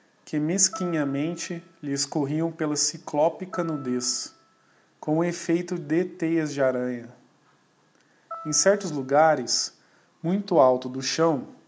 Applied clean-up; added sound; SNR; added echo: none; Piano; 20 dB; none.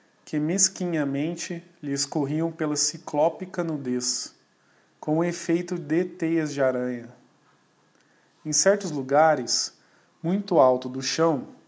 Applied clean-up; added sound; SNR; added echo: none; none; none; none.